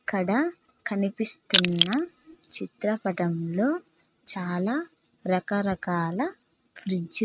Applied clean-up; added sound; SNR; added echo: neural mask model RNNoise.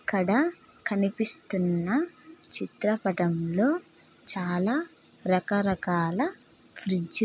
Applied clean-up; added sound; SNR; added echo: none; none; none; none.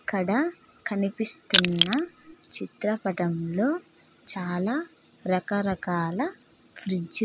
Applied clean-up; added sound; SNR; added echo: none; Crushing; -3 dB; none.